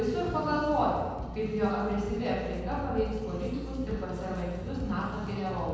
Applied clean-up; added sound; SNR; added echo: none; Keyboard (musical); 16 dB; reverberation time 1.2 s.